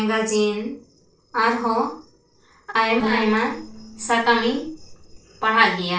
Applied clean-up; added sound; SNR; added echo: neural separator model SepFormer DNS4.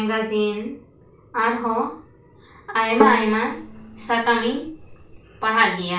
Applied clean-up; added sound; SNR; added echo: none; Bowed string instrument; 3 dB; reverberation time 0.4 s.